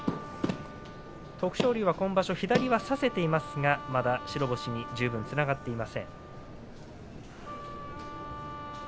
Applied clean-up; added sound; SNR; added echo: none; Wind instrument, woodwind instrument; 13 dB; none.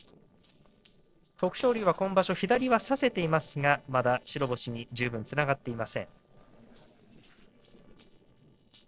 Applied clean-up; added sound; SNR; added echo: neural separator model SepFormer DNS4.